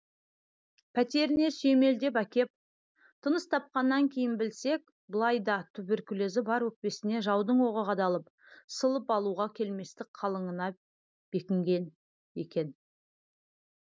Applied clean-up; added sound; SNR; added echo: none; none; none; none.